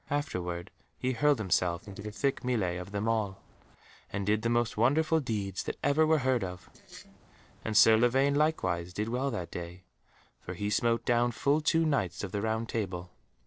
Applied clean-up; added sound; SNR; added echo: neural separator model SepFormer DNS4.